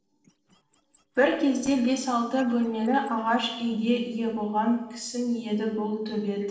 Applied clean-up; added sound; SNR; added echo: neural separator model SepFormer DNS4.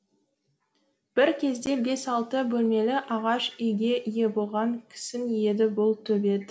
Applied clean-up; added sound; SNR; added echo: none; none; none; none.